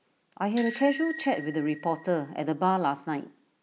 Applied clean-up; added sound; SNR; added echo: none; Bicycle bell; 8 dB; none.